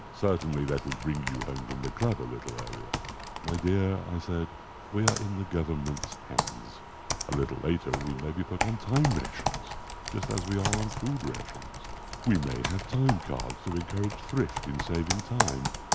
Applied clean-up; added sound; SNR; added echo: none; Computer keyboard; 4 dB; none.